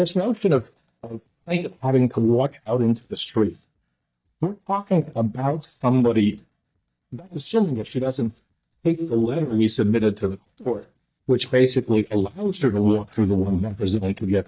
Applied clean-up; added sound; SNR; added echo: neural mask model DeepFilterNet 3.